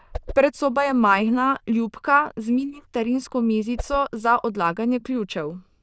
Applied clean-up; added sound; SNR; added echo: neural diffusion model UNIVERSE++.